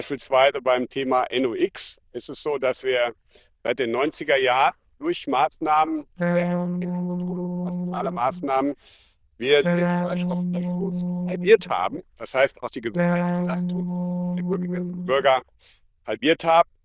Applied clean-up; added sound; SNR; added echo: neural diffusion model UNIVERSE++.